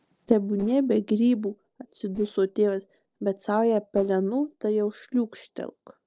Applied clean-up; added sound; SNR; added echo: neural separator model SepFormer DNS4.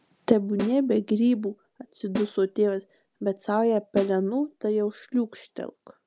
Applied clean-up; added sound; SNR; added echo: none; Snare drum; 14 dB; none.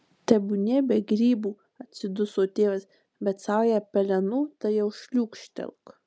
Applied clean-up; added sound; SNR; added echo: none; none; none; none.